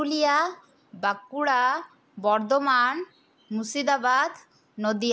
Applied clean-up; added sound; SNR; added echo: none; none; none; none.